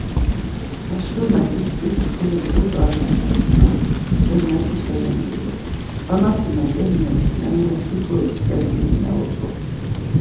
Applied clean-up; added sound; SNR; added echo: none; Thunder / Rain; -2 dB; reverberation time 0.9 s.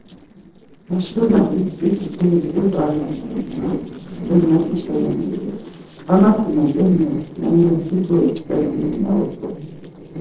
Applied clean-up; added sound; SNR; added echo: neural separator model SepFormer DNS4.